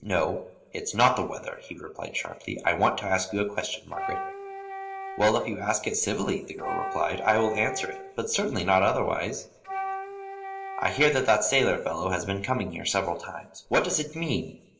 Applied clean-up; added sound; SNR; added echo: none; Wind instrument, woodwind instrument; 9 dB; reverberation time 0.9 s.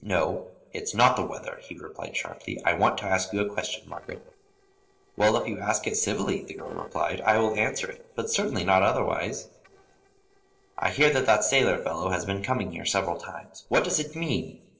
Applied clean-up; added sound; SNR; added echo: neural separator model SepFormer DNS4.